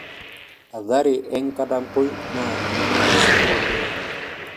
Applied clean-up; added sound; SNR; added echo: none; Car passing by / Traffic noise, roadway noise / Engine; -2 dB; none.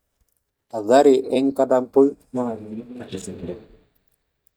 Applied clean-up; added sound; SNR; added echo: neural mask model DeepFilterNet 3.